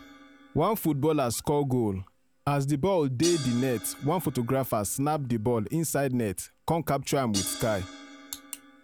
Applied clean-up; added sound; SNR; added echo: none; Crash cymbal; 16 dB; none.